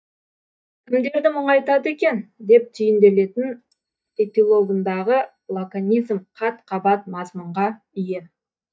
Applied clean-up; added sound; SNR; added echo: neural mask model DeepFilterNet 3.